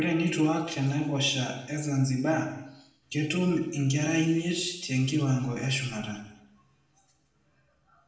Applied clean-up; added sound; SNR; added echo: none; none; none; reverberation time 0.7 s.